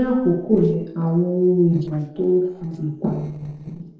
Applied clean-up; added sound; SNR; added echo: neural separator model SepFormer DNS4.